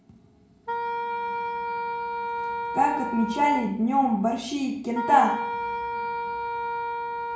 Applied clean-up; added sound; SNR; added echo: none; Wind instrument, woodwind instrument; 4 dB; reverberation time 0.6 s.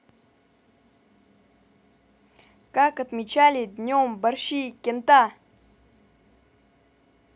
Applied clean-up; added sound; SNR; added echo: none; none; none; none.